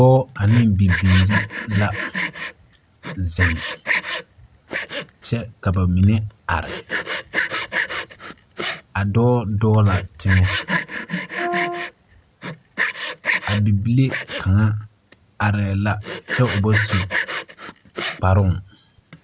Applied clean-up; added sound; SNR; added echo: none; Brass instrument + Sawing; 7 dB; none.